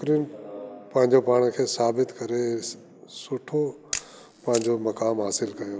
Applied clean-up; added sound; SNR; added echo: none; Camera; 13 dB; none.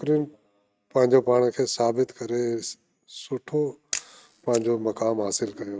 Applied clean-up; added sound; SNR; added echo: neural mask model RNNoise.